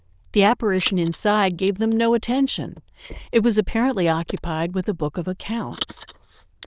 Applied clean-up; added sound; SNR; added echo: neural diffusion model UNIVERSE++.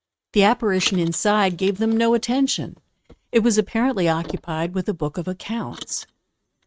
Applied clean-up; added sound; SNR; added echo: neural mask model RNNoise.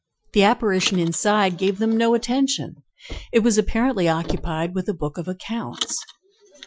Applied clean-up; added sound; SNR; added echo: classical method Wiener filter.